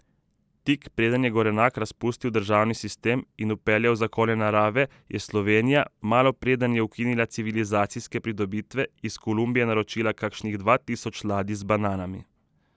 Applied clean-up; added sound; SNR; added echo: none; none; none; none.